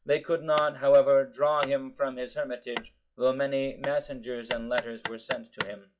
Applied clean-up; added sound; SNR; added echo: classical method log-MMSE.